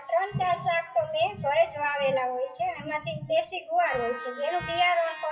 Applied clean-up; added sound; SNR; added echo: classical method WPE with log-MMSE.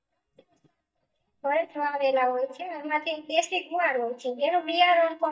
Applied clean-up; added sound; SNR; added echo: neural mask model DeepFilterNet 3.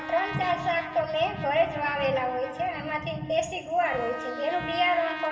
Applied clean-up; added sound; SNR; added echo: none; Trumpet; 11 dB; reverberation time 2.3 s.